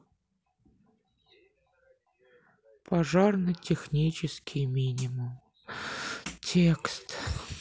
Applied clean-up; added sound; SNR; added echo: none; none; none; none.